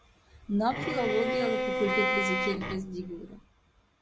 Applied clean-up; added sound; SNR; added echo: none; Bowed string instrument; -1 dB; none.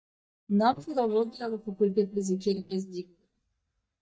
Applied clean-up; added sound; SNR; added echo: neural mask model DeepFilterNet 3.